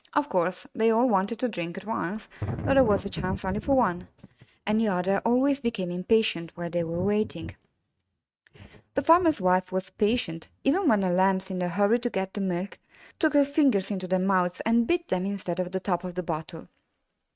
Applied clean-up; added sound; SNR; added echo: neural mask model RNNoise.